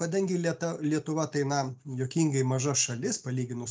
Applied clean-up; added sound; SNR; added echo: none; none; none; none.